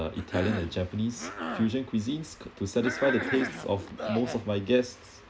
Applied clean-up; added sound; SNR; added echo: none; Cough; 8 dB; none.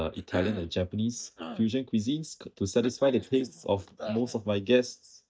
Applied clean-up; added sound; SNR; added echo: neural mask model DeepFilterNet 3.